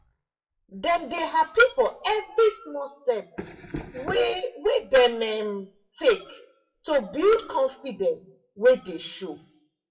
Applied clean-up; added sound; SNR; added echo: classical method WPE with log-MMSE.